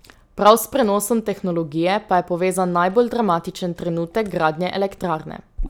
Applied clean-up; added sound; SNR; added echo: none; Liquid; 19 dB; none.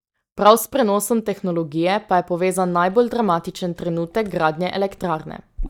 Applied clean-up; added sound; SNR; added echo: neural mask model DeepFilterNet 3.